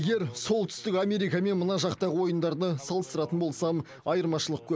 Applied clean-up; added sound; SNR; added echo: none; none; none; none.